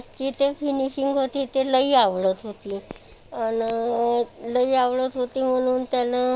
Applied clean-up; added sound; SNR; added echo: none; none; none; none.